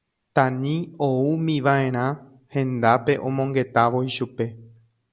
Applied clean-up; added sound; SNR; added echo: none; none; none; none.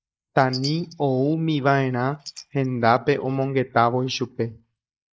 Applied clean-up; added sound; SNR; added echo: neural mask model Resemble Enhance denoiser.